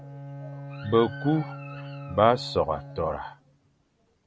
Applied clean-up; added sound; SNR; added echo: none; Bowed string instrument; 13 dB; none.